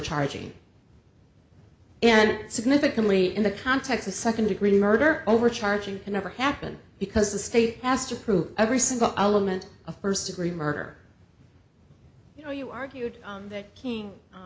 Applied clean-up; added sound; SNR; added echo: none; none; none; none.